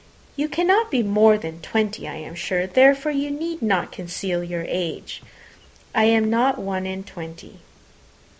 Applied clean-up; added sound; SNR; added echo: none; none; none; none.